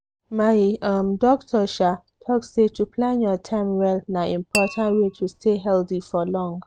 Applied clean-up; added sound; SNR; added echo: none; Tap / Glass; 10 dB; none.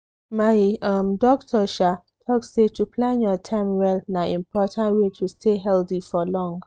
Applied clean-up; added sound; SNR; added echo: neural mask model DeepFilterNet 3.